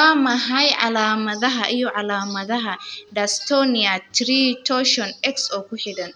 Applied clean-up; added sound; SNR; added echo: none; none; none; none.